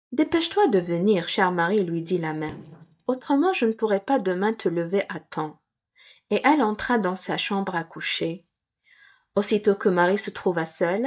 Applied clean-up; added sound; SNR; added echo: neural mask model DeepFilterNet 3.